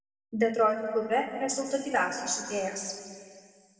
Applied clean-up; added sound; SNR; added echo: none; none; none; reverberation time 2.2 s.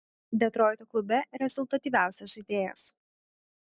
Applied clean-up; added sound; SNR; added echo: none; none; none; none.